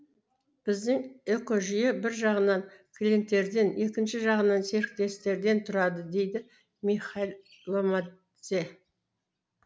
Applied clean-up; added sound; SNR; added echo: none; none; none; none.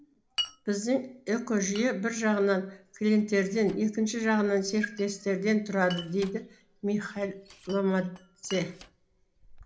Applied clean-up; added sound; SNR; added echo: none; Glass; 17 dB; reverberation time 0.4 s.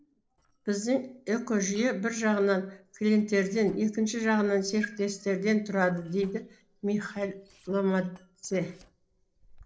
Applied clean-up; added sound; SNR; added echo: neural separator model SepFormer DNS4.